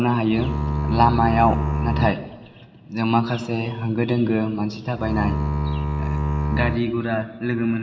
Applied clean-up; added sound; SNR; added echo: none; Bowed string instrument; 1 dB; reverberation time 1.6 s.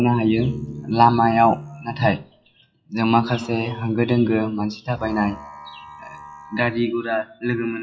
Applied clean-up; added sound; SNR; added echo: classical method WPE with log-MMSE.